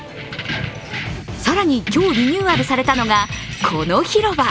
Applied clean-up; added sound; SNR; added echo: none; Keys jangling; 9 dB; none.